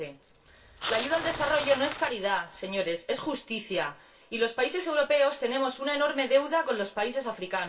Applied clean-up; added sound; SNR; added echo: none; Bicycle; 14 dB; reverberation time 0.2 s.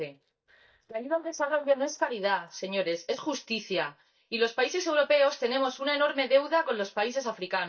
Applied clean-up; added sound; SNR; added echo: neural mask model DeepFilterNet 3.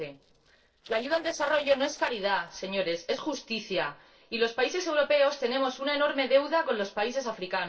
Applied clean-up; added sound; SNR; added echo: neural separator model SepFormer DNS4.